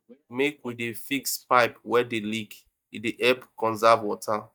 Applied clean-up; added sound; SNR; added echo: neural mask model DeepFilterNet 3.